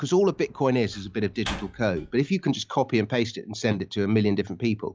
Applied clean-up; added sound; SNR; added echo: classical method log-MMSE.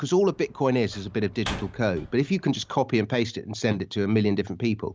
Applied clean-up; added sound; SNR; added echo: none; Slam; 16 dB; none.